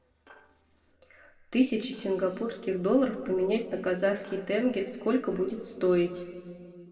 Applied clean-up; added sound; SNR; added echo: neural separator model SepFormer DNS4.